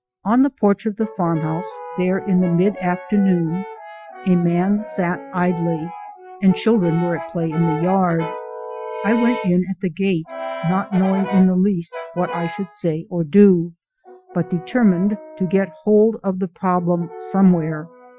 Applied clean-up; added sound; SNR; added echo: classical method Wiener filter.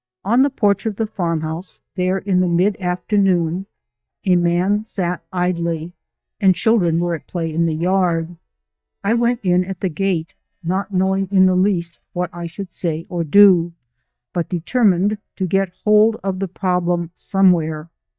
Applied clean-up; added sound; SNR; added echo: neural mask model DeepFilterNet 3.